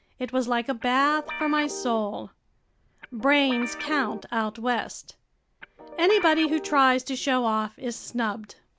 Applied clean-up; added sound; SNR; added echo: none; Guitar; 10 dB; none.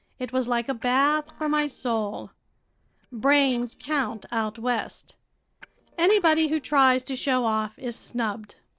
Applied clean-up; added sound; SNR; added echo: neural separator model SepFormer DNS4.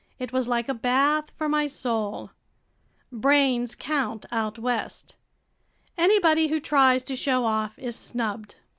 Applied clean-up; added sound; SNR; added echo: none; none; none; none.